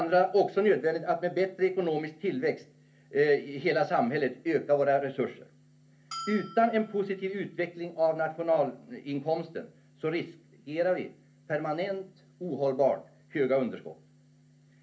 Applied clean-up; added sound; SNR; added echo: none; Bell; 16 dB; reverberation time 0.3 s.